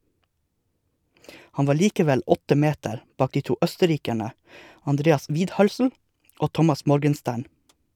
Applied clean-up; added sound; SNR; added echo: none; none; none; none.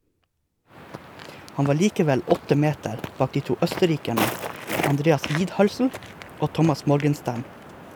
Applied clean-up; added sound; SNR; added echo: none; Walk, footsteps; 10 dB; none.